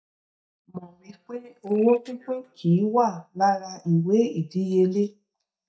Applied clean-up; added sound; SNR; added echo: neural mask model DeepFilterNet 3.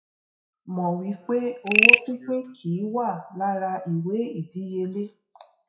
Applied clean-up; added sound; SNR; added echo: classical method WPE with log-MMSE.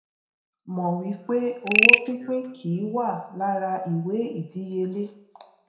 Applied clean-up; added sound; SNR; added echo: none; Frog; -5 dB; reverberation time 0.6 s.